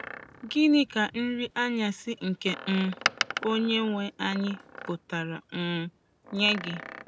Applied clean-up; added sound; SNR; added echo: none; Door; 10 dB; none.